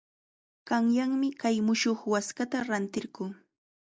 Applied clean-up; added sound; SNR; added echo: none; none; none; none.